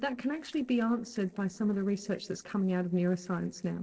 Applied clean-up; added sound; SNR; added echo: neural separator model SepFormer DNS4.